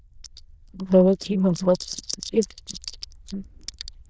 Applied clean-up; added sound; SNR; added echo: neural diffusion model UNIVERSE++.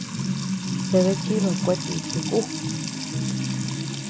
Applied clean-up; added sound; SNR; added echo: none; Trickle, dribble / Water tap, faucet / Music; -2 dB; none.